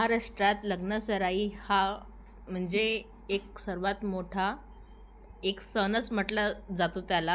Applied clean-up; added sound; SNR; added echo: none; none; none; none.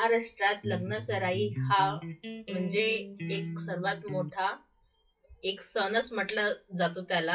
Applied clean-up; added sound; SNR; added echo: classical method WPE with log-MMSE.